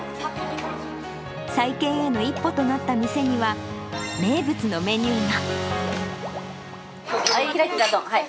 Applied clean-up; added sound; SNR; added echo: none; Water / Liquid; 20 dB; none.